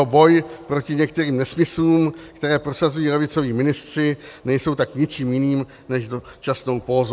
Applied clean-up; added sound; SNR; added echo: none; none; none; none.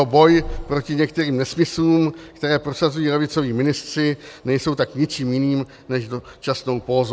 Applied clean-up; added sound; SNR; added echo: none; Purr; 13 dB; none.